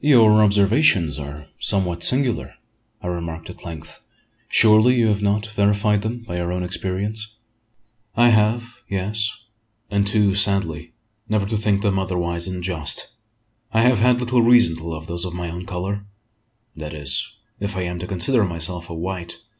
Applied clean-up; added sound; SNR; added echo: none; none; none; none.